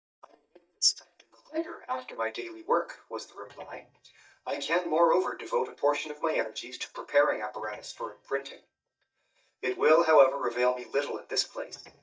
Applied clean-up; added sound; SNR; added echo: neural mask model DeepFilterNet 3.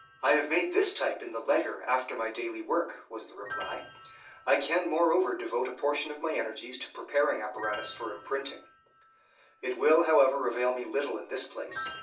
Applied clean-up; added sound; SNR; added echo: none; Piano; 18 dB; reverberation time 0.3 s.